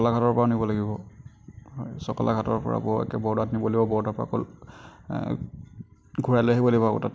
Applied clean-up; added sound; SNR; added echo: none; none; none; none.